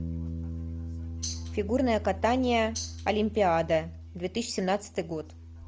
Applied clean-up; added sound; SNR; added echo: none; Tambourine + Bass guitar; 8 dB; none.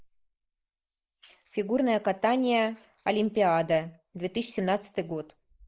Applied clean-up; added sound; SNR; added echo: neural mask model Resemble Enhance denoiser.